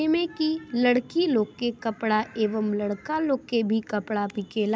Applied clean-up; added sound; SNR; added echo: none; none; none; none.